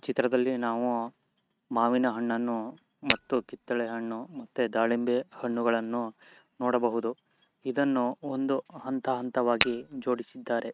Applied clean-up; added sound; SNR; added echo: neural mask model RNNoise.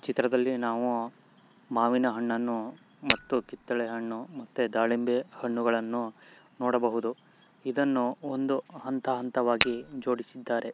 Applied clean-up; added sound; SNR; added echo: none; Tap / Glass; 3 dB; none.